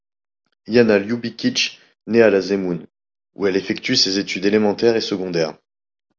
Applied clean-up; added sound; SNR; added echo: none; none; none; none.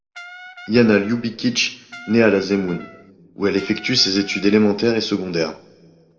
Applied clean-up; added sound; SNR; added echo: none; Brass instrument; 19 dB; reverberation time 0.8 s.